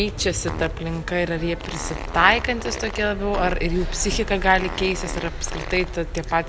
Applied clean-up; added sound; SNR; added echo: none; Fart; 13 dB; none.